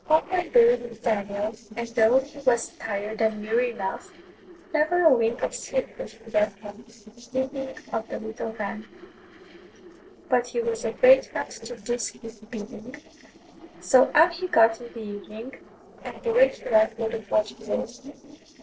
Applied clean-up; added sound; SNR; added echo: neural separator model SepFormer DNS4.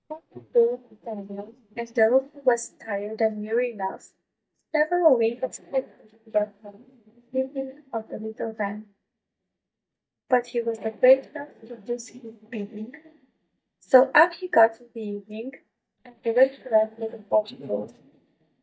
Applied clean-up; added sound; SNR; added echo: neural mask model DeepFilterNet 3.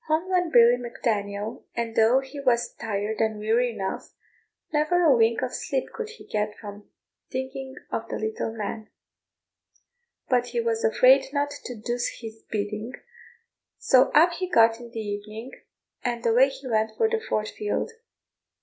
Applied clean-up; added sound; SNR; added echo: none; none; none; none.